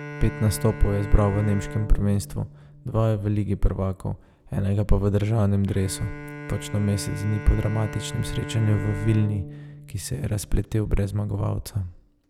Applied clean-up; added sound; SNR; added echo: none; Bowed string instrument; 14 dB; none.